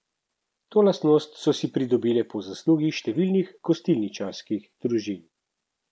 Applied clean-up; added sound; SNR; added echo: none; none; none; none.